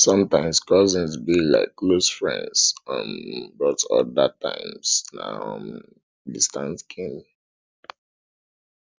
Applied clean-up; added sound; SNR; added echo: none; none; none; none.